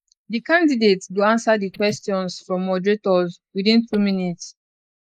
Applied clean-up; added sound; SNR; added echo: neural mask model Resemble Enhance denoiser.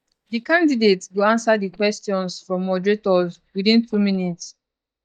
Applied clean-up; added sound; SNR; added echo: neural mask model DeepFilterNet 3.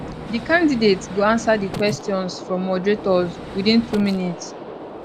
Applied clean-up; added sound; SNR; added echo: none; Gunshot, gunfire; 12 dB; none.